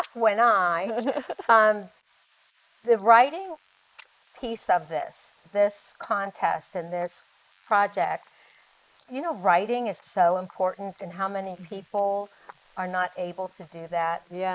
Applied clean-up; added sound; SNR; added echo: neural mask model Resemble Enhance denoiser.